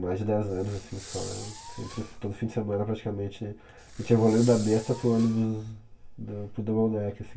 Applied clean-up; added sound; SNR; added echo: none; Fireworks; 17 dB; reverberation time 0.2 s.